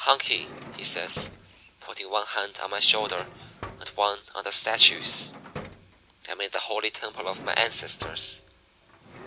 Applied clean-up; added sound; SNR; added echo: none; Drawer open or close; 19 dB; none.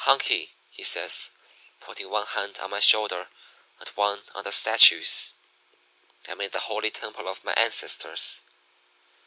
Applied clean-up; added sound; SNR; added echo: none; none; none; none.